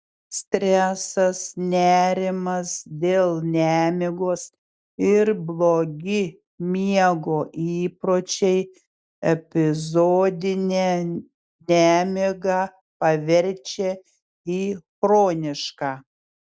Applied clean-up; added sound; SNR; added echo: none; none; none; none.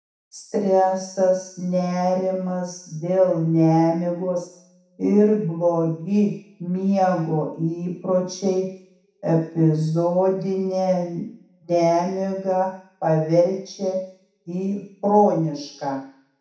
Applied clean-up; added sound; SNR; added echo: none; none; none; reverberation time 0.7 s.